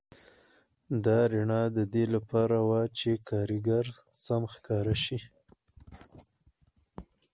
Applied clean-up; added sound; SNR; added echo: none; none; none; none.